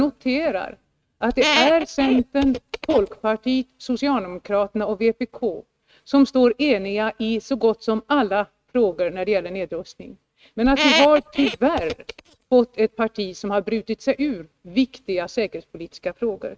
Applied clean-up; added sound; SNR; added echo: neural mask model RNNoise.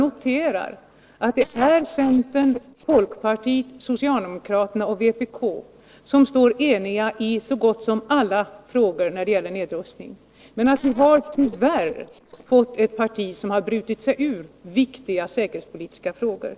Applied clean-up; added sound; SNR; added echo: neural separator model SepFormer DNS4.